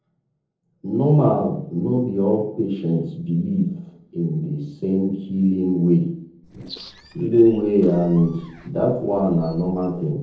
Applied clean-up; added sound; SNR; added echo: neural separator model SepFormer DNS4.